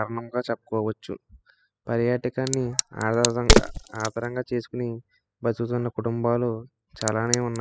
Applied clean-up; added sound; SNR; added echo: classical method spectral subtraction.